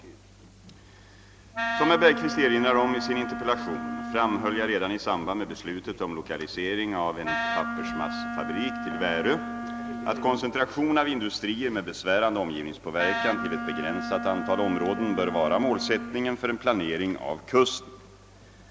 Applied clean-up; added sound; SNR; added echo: none; Wind instrument, woodwind instrument; 5 dB; none.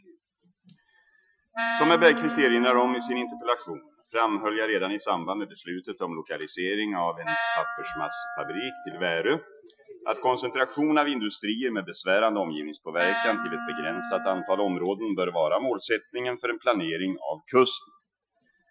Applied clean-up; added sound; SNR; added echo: classical method Wiener filter.